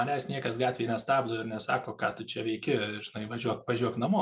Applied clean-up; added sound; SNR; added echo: none; none; none; none.